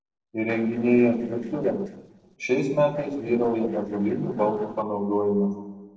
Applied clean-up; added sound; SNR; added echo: neural separator model SepFormer DNS4.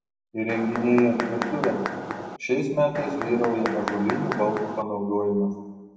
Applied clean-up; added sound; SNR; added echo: none; Mechanisms; 5 dB; reverberation time 1.2 s.